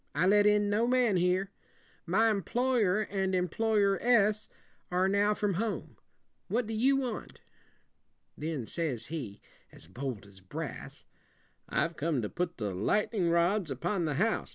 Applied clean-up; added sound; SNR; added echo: none; none; none; none.